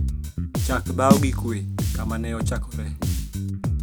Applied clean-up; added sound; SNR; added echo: none; Bass guitar + Snare drum; -5 dB; none.